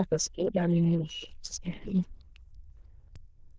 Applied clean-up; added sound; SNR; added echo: neural diffusion model UNIVERSE++.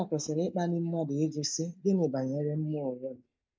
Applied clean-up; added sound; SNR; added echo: neural mask model DeepFilterNet 3.